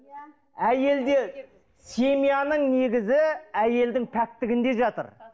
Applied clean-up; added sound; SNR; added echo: none; none; none; none.